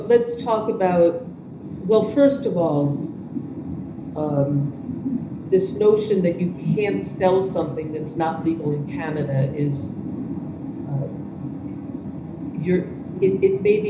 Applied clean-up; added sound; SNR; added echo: none; none; none; reverberation time 0.5 s.